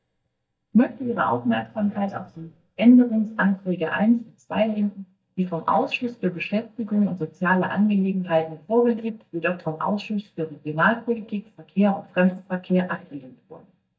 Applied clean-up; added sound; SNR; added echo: neural mask model DeepFilterNet 3.